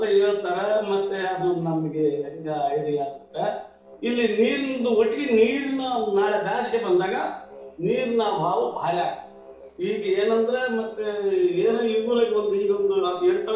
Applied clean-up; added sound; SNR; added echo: neural separator model SepFormer DNS4.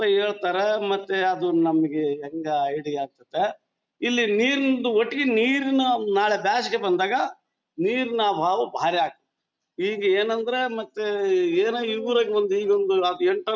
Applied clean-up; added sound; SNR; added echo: none; none; none; none.